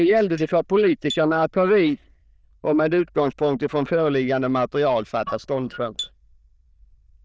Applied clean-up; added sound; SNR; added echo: neural diffusion model UNIVERSE++.